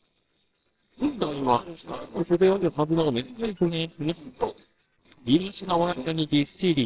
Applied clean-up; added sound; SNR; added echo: neural separator model SepFormer WHAMR!.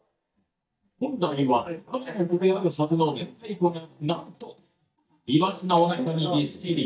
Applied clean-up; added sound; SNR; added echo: neural mask model DeepFilterNet 3.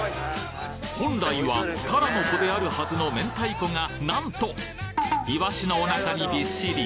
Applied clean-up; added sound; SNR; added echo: none; none; none; none.